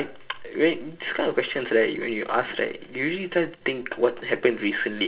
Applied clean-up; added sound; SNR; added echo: none; none; none; reverberation time 0.2 s.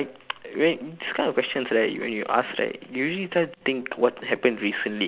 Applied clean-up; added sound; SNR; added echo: none; none; none; none.